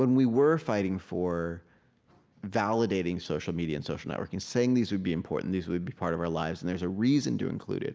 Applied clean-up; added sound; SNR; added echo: none; none; none; none.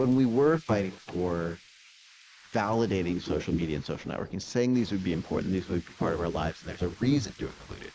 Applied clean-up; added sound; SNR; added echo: neural mask model Resemble Enhance denoiser.